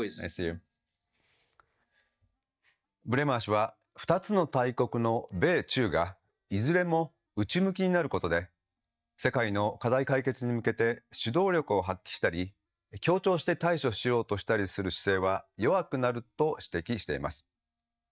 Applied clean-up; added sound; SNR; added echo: neural mask model DeepFilterNet 3.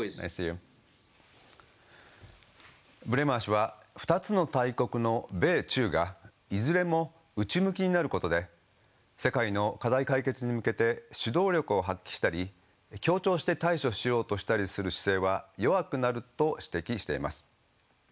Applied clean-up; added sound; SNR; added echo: none; none; none; none.